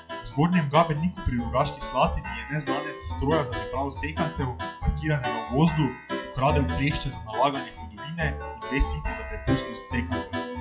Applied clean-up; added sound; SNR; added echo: classical method WPE with log-MMSE.